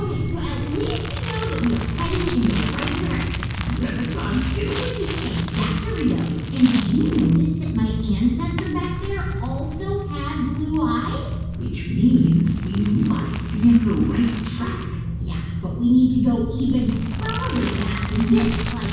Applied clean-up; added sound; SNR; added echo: none; Crumpling, crinkling; 13 dB; reverberation time 1.2 s.